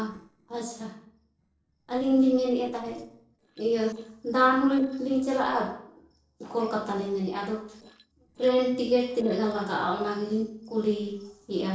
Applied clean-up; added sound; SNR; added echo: neural separator model SepFormer DNS4.